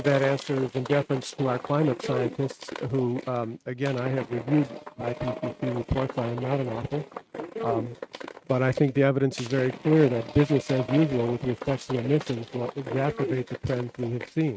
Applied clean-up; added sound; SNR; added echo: neural mask model RNNoise.